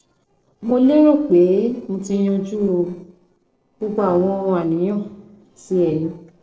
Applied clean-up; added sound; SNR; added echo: neural separator model SepFormer DNS4.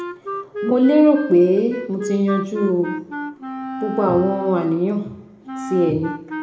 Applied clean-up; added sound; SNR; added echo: none; Wind instrument, woodwind instrument; 10 dB; reverberation time 0.8 s.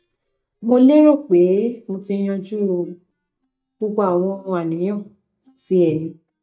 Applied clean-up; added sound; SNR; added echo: neural mask model DeepFilterNet 3.